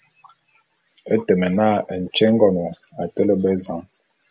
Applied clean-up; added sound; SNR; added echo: none; none; none; none.